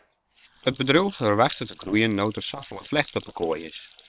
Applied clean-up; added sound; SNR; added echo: neural separator model SepFormer WHAM!.